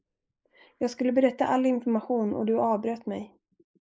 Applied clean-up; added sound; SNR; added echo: neural mask model Resemble Enhance denoiser.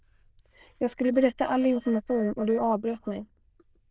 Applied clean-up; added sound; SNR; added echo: neural diffusion model UNIVERSE++.